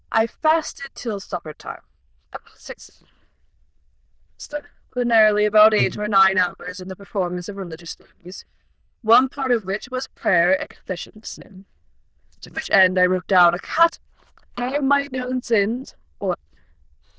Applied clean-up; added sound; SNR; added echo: neural diffusion model UNIVERSE++.